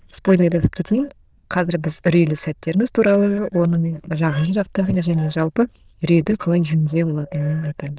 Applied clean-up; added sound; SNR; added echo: neural diffusion model UNIVERSE++.